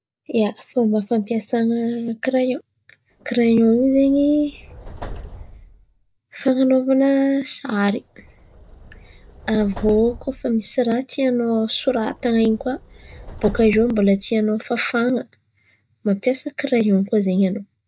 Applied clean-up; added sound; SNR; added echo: none; Subway, metro, underground; 17 dB; none.